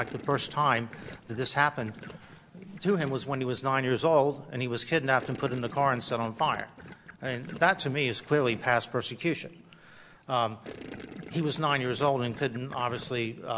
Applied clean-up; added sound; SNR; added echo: none; Gurgling; 18 dB; none.